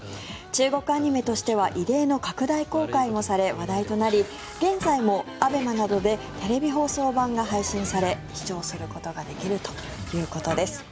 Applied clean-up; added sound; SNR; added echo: none; Dishes, pots, and pans; 20 dB; none.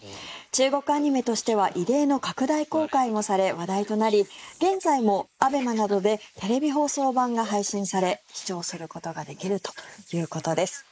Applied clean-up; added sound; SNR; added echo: neural mask model Resemble Enhance denoiser.